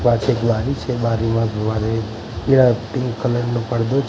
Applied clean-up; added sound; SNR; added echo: none; none; none; none.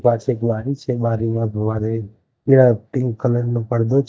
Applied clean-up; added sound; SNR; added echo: neural mask model DeepFilterNet 3.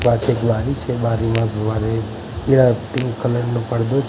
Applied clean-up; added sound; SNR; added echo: none; Tap / Glass; 20 dB; none.